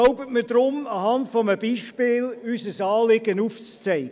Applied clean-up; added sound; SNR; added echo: none; none; none; none.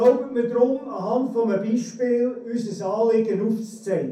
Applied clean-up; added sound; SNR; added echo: none; none; none; reverberation time 0.6 s.